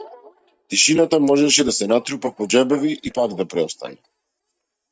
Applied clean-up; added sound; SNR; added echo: neural mask model DeepFilterNet 3.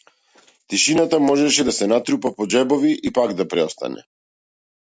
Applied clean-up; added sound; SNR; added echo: none; none; none; none.